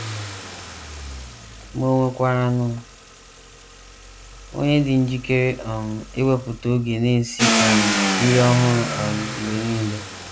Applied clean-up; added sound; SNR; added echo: none; Car; 4 dB; none.